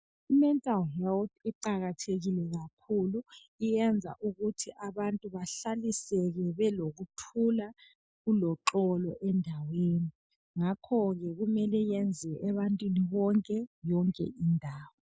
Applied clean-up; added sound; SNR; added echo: neural mask model Resemble Enhance denoiser.